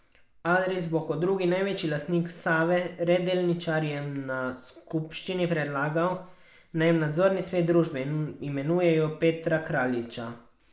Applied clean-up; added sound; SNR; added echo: none; none; none; none.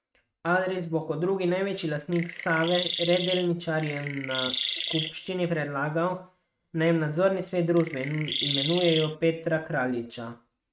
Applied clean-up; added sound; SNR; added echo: neural mask model RNNoise.